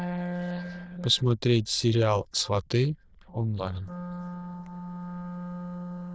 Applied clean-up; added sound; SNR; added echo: neural diffusion model UNIVERSE++.